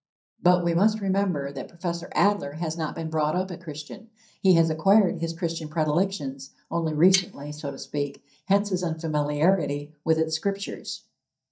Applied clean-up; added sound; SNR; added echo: neural mask model DeepFilterNet 3.